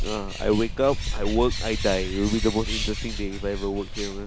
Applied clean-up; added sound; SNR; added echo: none; Bird; 3 dB; none.